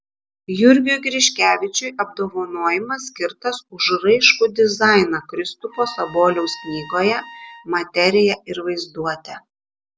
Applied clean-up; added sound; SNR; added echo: none; Trumpet; 20 dB; none.